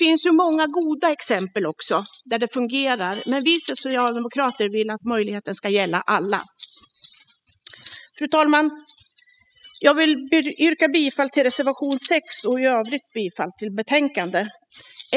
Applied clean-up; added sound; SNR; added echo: classical method spectral subtraction.